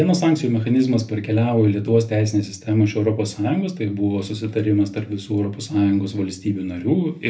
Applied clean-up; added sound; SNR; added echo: none; none; none; reverberation time 0.3 s.